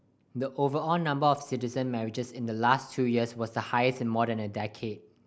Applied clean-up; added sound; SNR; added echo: none; none; none; none.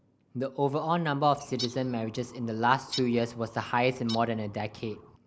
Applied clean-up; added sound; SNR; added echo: none; Bird; 15 dB; none.